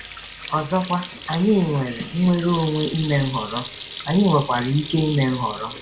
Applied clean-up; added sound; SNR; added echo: none; Sink (filling or washing) / Hands; 10 dB; reverberation time 0.4 s.